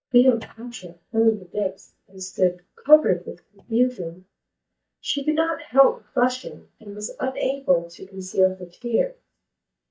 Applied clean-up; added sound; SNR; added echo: neural mask model DeepFilterNet 3.